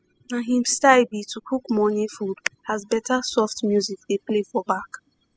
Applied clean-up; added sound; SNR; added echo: classical method spectral subtraction.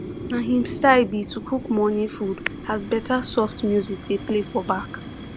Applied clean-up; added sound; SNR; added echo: none; Fire; 12 dB; none.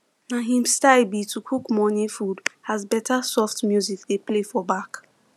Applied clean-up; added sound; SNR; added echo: none; none; none; none.